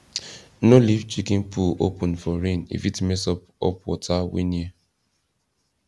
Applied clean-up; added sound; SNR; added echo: none; none; none; none.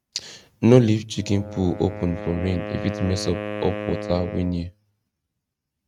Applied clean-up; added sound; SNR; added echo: neural mask model RNNoise.